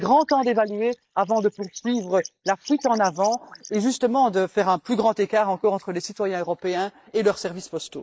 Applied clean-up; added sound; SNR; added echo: neural mask model Resemble Enhance denoiser.